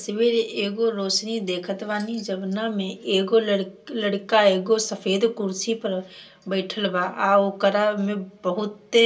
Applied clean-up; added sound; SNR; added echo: none; none; none; reverberation time 0.2 s.